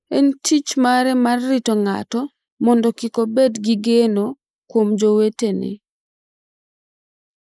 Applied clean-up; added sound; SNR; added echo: neural mask model Resemble Enhance denoiser.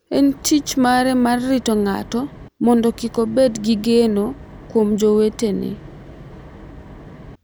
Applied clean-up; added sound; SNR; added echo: none; Wind; 19 dB; none.